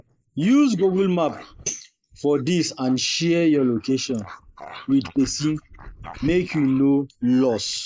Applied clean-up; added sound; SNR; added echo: neural mask model Resemble Enhance denoiser.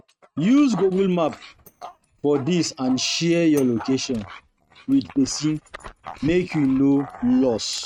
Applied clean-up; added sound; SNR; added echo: neural mask model RNNoise.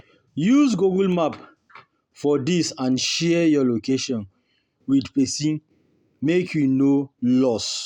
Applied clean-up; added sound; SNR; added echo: none; none; none; none.